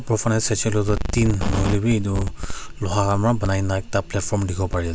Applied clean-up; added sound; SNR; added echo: none; none; none; none.